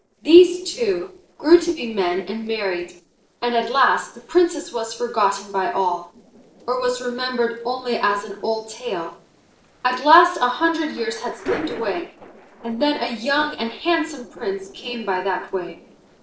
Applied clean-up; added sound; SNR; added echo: neural separator model SepFormer DNS4.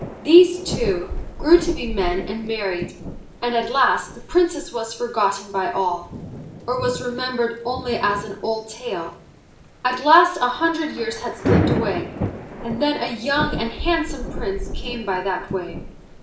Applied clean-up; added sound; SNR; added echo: none; Thunder / Rain; 7 dB; reverberation time 0.5 s.